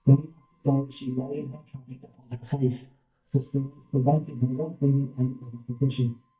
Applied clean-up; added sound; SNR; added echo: neural mask model DeepFilterNet 3.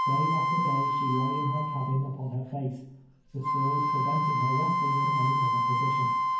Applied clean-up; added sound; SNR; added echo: none; Wind instrument, woodwind instrument; -3 dB; reverberation time 0.9 s.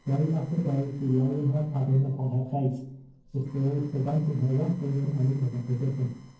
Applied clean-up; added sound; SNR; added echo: neural separator model SepFormer DNS4.